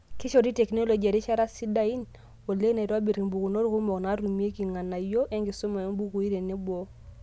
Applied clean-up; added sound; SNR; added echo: none; none; none; none.